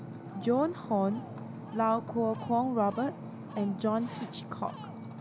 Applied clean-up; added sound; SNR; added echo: none; Ocean; 10 dB; none.